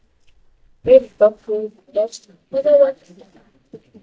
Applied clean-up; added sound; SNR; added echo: neural mask model DeepFilterNet 3.